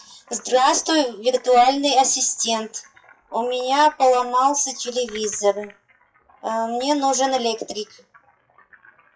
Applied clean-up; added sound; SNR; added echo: classical method WPE with log-MMSE.